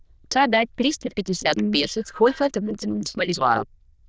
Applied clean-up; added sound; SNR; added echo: neural diffusion model UNIVERSE++.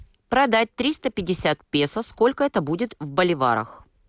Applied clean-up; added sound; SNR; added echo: none; none; none; none.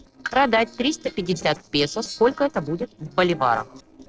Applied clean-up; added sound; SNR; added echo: neural separator model SepFormer DNS4.